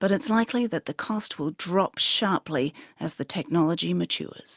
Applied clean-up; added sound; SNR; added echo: none; none; none; none.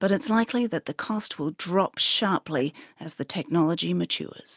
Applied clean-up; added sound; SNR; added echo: neural mask model DeepFilterNet 3.